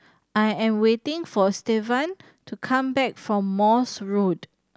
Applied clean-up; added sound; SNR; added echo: none; none; none; none.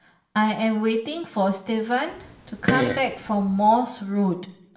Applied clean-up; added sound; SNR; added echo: none; Fart; 4 dB; reverberation time 0.6 s.